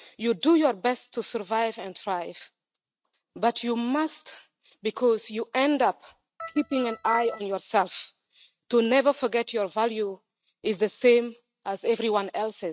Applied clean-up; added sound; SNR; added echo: neural mask model RNNoise.